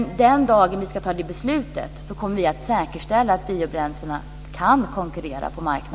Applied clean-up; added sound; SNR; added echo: none; none; none; none.